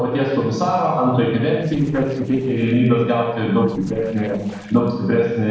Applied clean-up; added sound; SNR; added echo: neural separator model SepFormer DNS4.